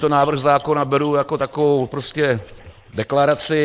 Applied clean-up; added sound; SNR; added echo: neural mask model Resemble Enhance denoiser.